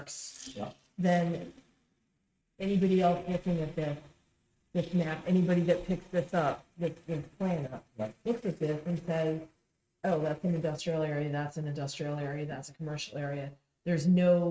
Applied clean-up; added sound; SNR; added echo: neural mask model RNNoise.